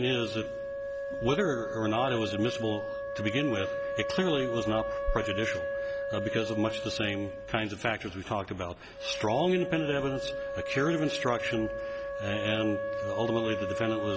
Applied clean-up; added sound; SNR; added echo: none; Wind instrument, woodwind instrument; 4 dB; none.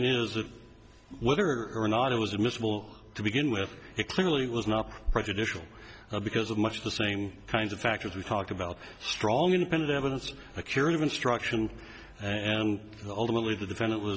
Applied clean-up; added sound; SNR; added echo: none; none; none; none.